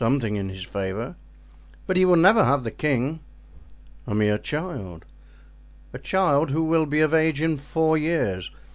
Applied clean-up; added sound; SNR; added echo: none; none; none; none.